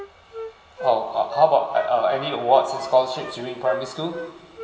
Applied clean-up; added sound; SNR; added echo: none; Wind instrument, woodwind instrument; 13 dB; reverberation time 2.9 s.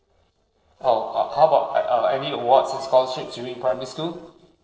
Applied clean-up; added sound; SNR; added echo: neural separator model SepFormer DNS4.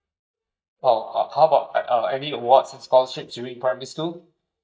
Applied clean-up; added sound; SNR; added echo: neural mask model DeepFilterNet 3.